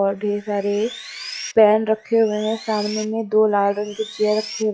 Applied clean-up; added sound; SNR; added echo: classical method log-MMSE.